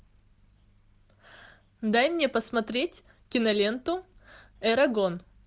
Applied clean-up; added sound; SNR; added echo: none; none; none; none.